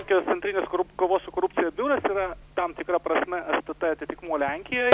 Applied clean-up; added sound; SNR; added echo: none; Telephone; 7 dB; none.